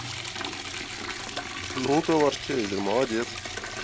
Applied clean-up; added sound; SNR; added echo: none; Liquid; 6 dB; none.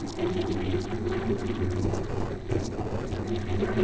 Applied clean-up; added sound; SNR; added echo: neural separator model SepFormer DNS4.